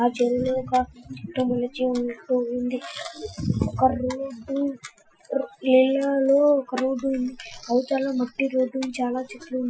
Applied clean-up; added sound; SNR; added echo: classical method Wiener filter.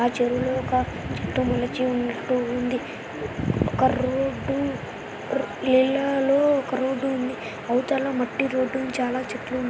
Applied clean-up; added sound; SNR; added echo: none; none; none; none.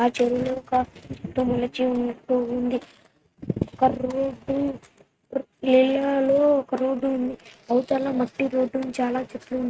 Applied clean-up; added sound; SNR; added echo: neural mask model RNNoise.